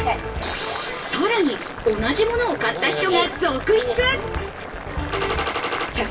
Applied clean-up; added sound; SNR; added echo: none; Boiling; 11 dB; reverberation time 0.2 s.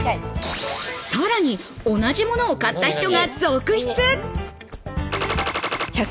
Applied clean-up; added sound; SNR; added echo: none; none; none; none.